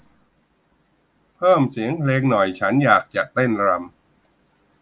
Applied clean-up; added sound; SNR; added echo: none; none; none; none.